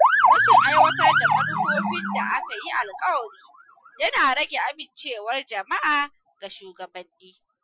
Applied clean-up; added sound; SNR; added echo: classical method Wiener filter.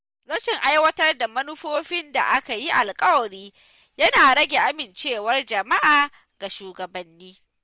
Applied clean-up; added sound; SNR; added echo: none; none; none; none.